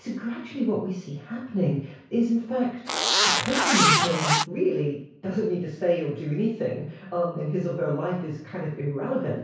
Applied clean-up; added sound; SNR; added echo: none; Zipper (clothing); -5 dB; reverberation time 0.6 s.